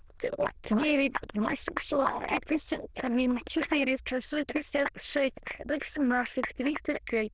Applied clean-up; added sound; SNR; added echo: neural diffusion model UNIVERSE++.